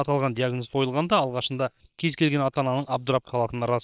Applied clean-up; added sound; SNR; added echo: neural separator model SepFormer WHAM!.